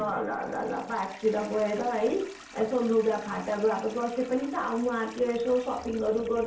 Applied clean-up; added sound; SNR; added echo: none; Toilet flush; 19 dB; reverberation time 0.4 s.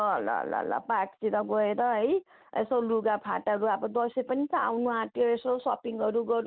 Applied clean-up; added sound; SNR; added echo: none; none; none; none.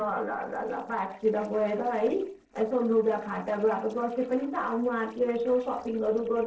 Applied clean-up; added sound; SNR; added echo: neural separator model SepFormer DNS4.